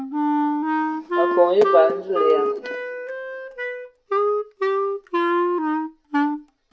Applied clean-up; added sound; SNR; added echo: none; Wind instrument, woodwind instrument; -2 dB; reverberation time 1.2 s.